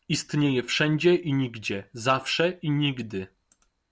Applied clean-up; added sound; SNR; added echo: none; none; none; none.